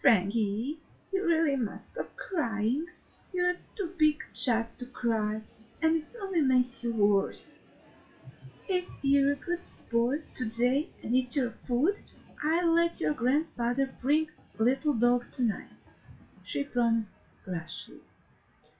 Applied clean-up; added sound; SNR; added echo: classical method WPE with log-MMSE.